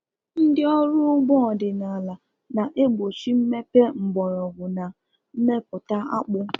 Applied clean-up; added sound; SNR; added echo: none; none; none; none.